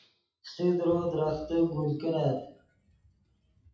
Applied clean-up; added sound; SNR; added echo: classical method WPE with log-MMSE.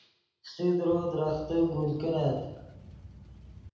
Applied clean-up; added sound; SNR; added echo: none; Boat, Water vehicle; 17 dB; reverberation time 0.9 s.